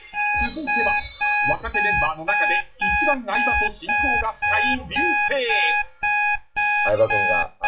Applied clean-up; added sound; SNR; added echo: classical method WPE with log-MMSE.